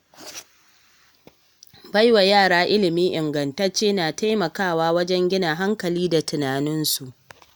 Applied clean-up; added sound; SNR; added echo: none; none; none; none.